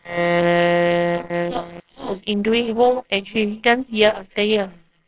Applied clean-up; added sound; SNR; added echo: neural separator model SepFormer WHAMR!.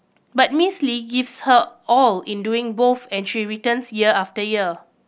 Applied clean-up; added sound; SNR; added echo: none; none; none; none.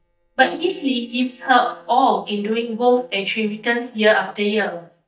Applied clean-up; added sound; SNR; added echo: neural mask model DeepFilterNet 3.